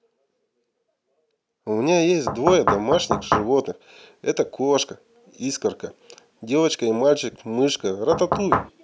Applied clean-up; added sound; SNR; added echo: none; Knock / Wood; 0 dB; none.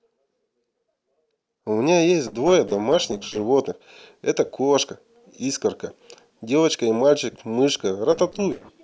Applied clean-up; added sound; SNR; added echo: neural separator model SepFormer DNS4.